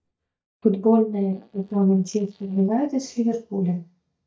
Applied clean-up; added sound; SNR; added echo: neural mask model DeepFilterNet 3.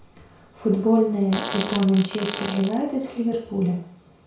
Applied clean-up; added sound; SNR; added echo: none; Fart; 7 dB; reverberation time 0.6 s.